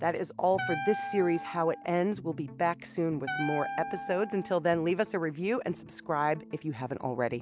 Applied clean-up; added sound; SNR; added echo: none; Wind instrument, woodwind instrument; 8 dB; none.